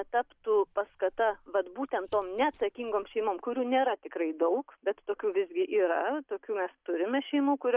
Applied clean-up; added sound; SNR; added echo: none; none; none; none.